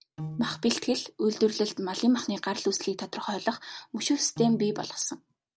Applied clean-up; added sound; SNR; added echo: none; Piano; 11 dB; none.